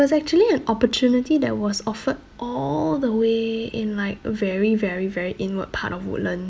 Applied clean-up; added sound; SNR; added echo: none; none; none; none.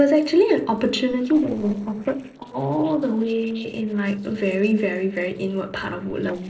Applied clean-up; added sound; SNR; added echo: neural separator model SepFormer DNS4.